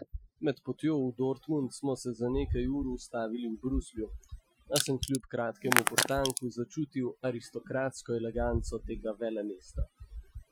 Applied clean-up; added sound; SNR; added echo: classical method Wiener filter.